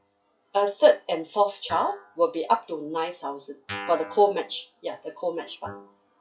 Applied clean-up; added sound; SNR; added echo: classical method WPE with log-MMSE.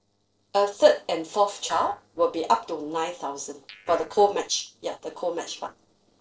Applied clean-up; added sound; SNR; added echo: neural separator model SepFormer DNS4.